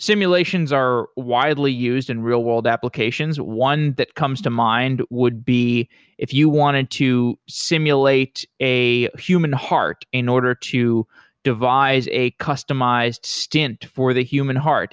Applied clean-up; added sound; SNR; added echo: none; none; none; none.